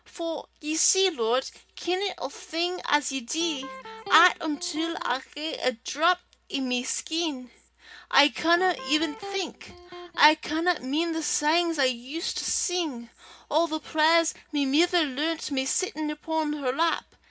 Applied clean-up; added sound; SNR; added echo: none; Electric guitar; 13 dB; reverberation time 0.3 s.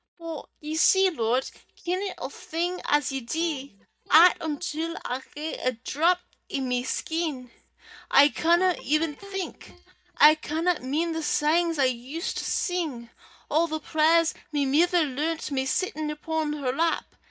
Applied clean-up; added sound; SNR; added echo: neural mask model DeepFilterNet 3.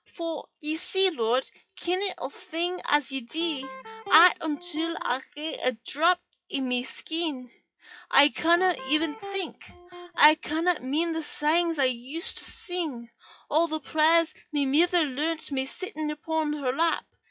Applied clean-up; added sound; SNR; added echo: classical method WPE with log-MMSE.